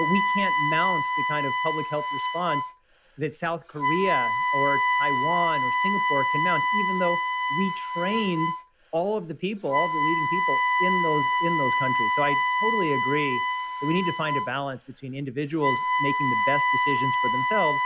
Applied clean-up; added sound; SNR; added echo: none; Wind instrument, woodwind instrument; -4 dB; none.